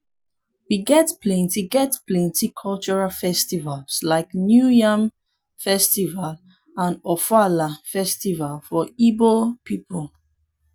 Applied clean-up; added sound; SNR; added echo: none; none; none; none.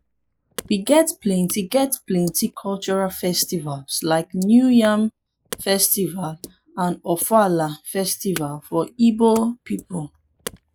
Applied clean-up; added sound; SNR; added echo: neural mask model Resemble Enhance denoiser.